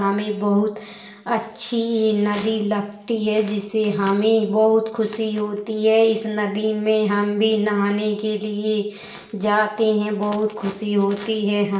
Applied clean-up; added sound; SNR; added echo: none; none; none; reverberation time 1.0 s.